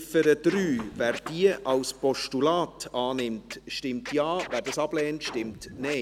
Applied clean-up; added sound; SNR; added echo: none; Gunshot, gunfire + Scratching (performance technique); 16 dB; none.